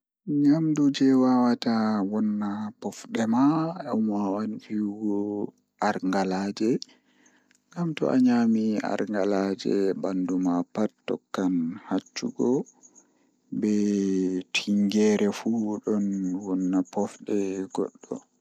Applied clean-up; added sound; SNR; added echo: none; none; none; none.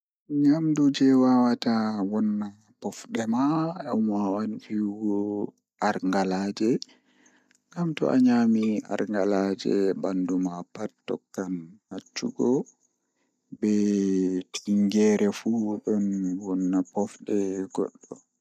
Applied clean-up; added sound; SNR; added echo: neural mask model DeepFilterNet 3.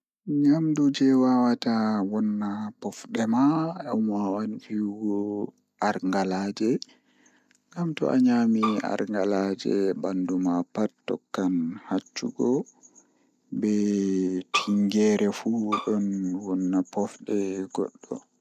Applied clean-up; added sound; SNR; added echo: none; Bowed string instrument; 8 dB; none.